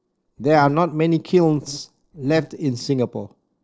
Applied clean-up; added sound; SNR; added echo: neural separator model SepFormer DNS4.